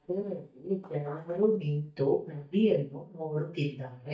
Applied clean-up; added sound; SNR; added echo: neural mask model DeepFilterNet 3.